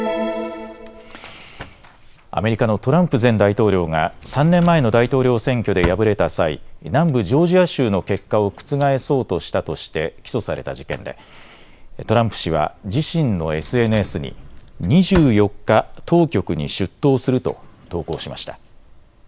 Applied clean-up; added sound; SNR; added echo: none; Drawer open or close; 18 dB; none.